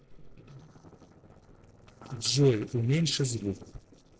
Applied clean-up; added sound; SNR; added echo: neural separator model SepFormer DNS4.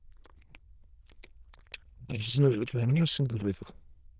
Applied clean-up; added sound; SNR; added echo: neural diffusion model UNIVERSE++.